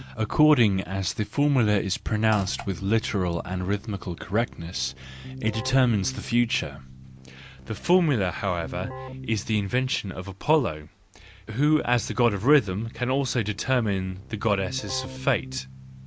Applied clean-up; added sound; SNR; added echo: none; Keyboard (musical) + Fart; 16 dB; none.